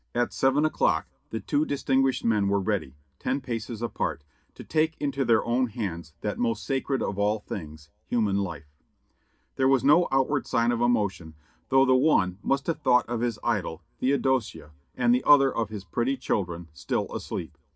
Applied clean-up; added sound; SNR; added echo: none; none; none; reverberation time 0.3 s.